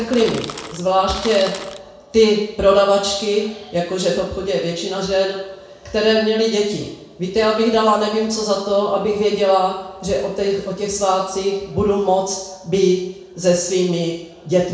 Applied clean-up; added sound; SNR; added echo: none; Crackle; 14 dB; reverberation time 0.7 s.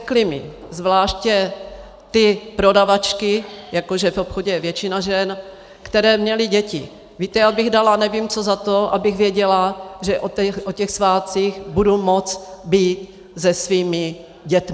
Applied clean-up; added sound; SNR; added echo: none; none; none; none.